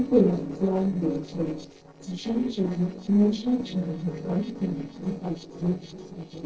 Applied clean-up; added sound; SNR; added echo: neural separator model SepFormer DNS4.